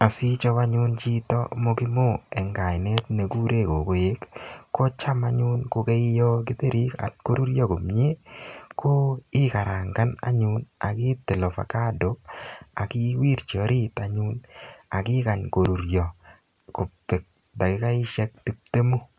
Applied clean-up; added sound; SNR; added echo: none; none; none; none.